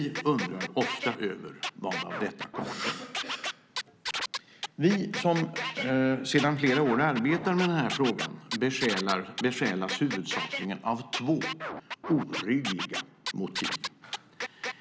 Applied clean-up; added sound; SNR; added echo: none; Scratching (performance technique); 7 dB; none.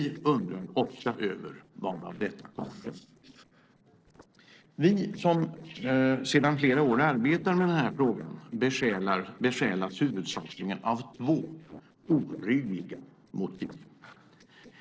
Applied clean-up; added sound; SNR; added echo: neural separator model SepFormer DNS4.